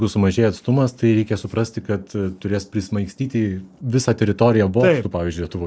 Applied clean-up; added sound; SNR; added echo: none; none; none; none.